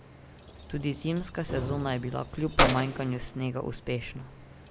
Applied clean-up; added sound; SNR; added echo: none; Keys jangling; 3 dB; none.